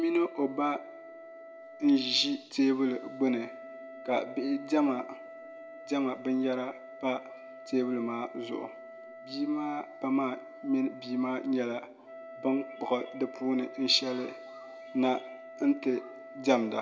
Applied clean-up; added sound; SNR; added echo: none; Wind instrument, woodwind instrument; 15 dB; reverberation time 1.2 s.